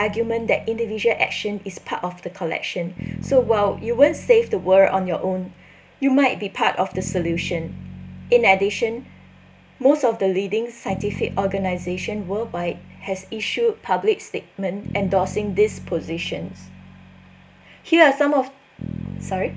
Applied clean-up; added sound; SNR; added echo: none; Bass guitar; 14 dB; none.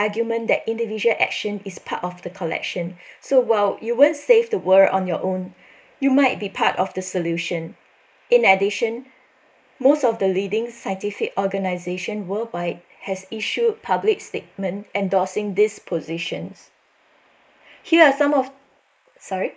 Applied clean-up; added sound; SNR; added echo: neural mask model Resemble Enhance denoiser.